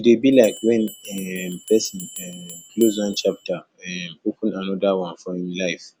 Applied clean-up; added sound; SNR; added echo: none; Bell; 17 dB; none.